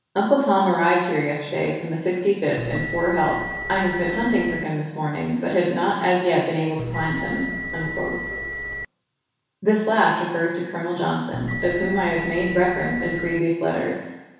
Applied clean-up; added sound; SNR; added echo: none; Bell; 8 dB; reverberation time 1.1 s.